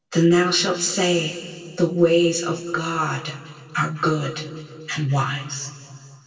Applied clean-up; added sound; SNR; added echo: none; none; none; reverberation time 2.4 s.